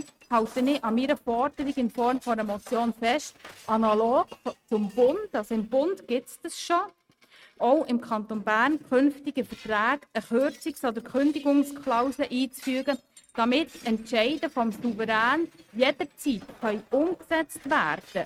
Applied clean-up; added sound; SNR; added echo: neural mask model RNNoise.